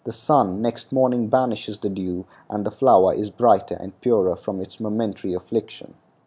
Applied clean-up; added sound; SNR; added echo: none; none; none; none.